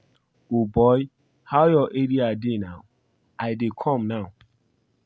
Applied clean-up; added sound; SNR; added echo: none; none; none; none.